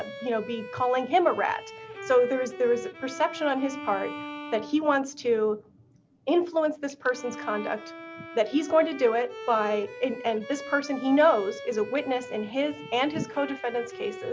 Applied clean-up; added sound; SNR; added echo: none; Bowed string instrument; 14 dB; none.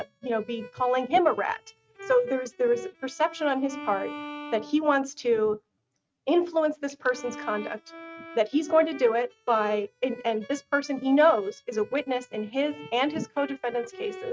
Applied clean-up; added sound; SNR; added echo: neural mask model RNNoise.